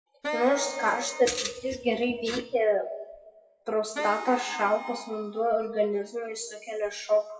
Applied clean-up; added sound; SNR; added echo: classical method WPE with log-MMSE.